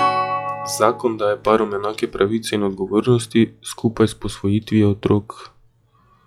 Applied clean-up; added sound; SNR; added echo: classical method log-MMSE.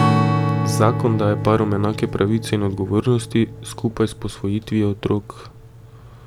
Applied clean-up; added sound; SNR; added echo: none; Strum; 3 dB; none.